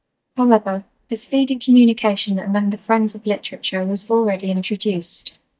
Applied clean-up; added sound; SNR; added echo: neural mask model DeepFilterNet 3.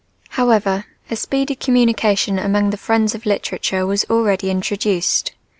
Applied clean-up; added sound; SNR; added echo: none; none; none; none.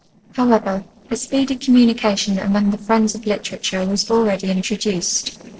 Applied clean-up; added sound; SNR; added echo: neural separator model SepFormer DNS4.